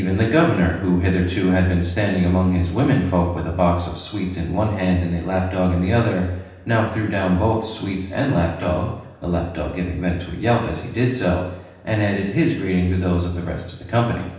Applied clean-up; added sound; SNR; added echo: none; none; none; reverberation time 0.9 s.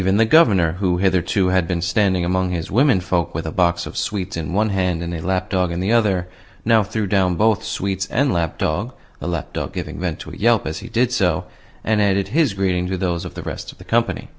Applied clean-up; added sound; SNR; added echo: none; none; none; none.